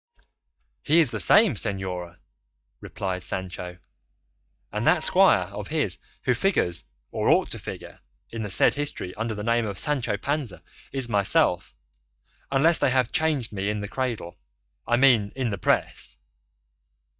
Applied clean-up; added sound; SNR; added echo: neural mask model DeepFilterNet 3.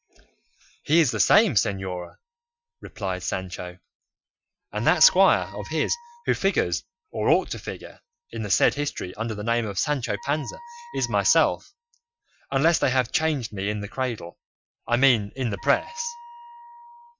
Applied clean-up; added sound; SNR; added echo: classical method Wiener filter.